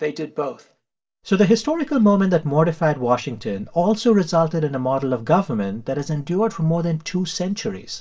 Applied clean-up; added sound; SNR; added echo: none; none; none; reverberation time 0.2 s.